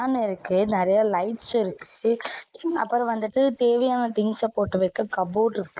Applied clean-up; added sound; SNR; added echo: neural mask model Resemble Enhance denoiser.